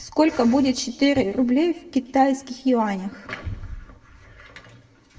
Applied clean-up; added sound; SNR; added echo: none; none; none; reverberation time 1.1 s.